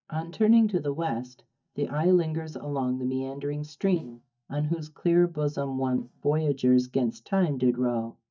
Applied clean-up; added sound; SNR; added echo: neural mask model DeepFilterNet 3.